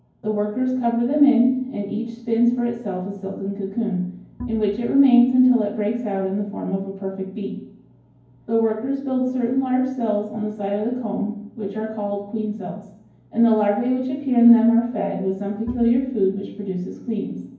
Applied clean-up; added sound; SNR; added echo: none; Bowed string instrument; 15 dB; reverberation time 0.9 s.